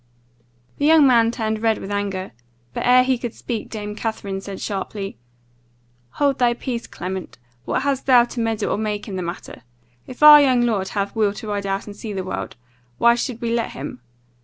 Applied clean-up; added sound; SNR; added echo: none; none; none; none.